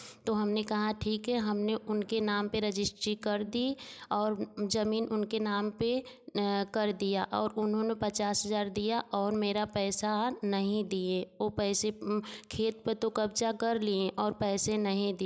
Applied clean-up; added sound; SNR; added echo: none; none; none; none.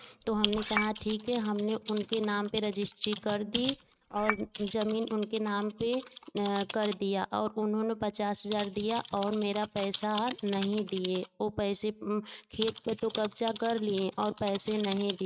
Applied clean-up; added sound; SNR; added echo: neural mask model RNNoise.